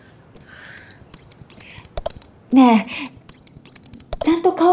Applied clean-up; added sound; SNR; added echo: none; Scissors; 16 dB; none.